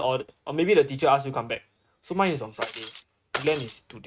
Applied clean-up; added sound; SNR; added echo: neural mask model RNNoise.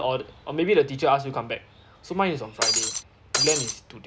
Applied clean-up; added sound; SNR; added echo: none; Shatter; -3 dB; none.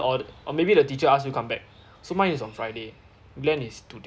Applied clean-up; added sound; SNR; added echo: none; none; none; none.